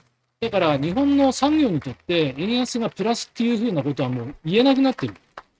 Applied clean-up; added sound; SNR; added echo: neural mask model RNNoise.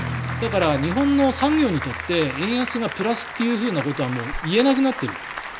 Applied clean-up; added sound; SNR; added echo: none; Applause + Guitar; 8 dB; none.